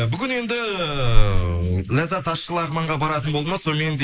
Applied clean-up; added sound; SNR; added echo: neural mask model Resemble Enhance denoiser.